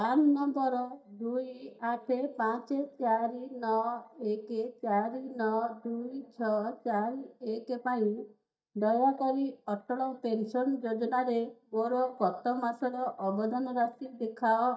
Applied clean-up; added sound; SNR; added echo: neural mask model DeepFilterNet 3.